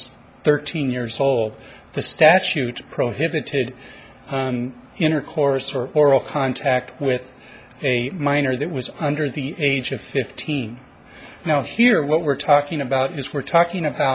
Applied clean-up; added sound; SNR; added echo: none; none; none; none.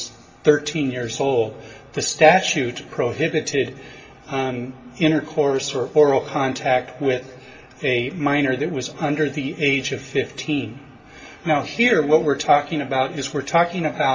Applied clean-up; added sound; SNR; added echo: none; none; none; reverberation time 1.4 s.